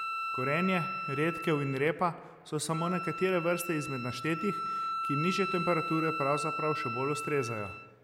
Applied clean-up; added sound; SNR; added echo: none; Wind instrument, woodwind instrument; 4 dB; none.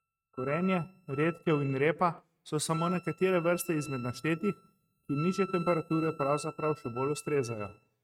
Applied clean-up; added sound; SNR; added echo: neural mask model RNNoise.